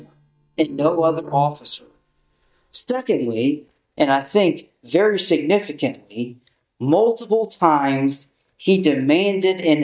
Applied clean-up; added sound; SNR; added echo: neural mask model DeepFilterNet 3.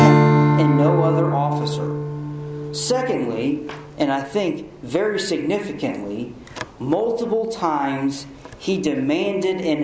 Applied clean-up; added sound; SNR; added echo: none; Strum; 0 dB; none.